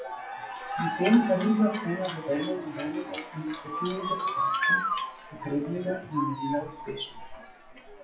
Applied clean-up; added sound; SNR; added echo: classical method WPE with log-MMSE.